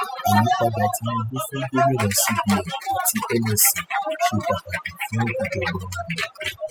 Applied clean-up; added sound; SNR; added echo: classical method spectral subtraction.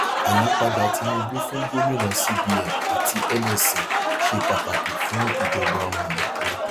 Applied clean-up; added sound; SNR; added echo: none; Applause; -4 dB; none.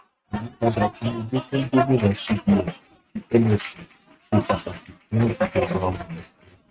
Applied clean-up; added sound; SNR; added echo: neural mask model RNNoise.